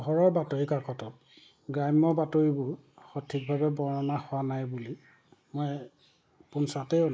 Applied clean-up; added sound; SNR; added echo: neural mask model Resemble Enhance denoiser.